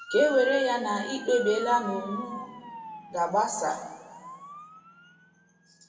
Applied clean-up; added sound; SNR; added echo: none; Motor vehicle (road) / Siren; 11 dB; reverberation time 1.3 s.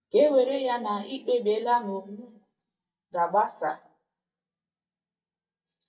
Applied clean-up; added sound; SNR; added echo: neural mask model DeepFilterNet 3.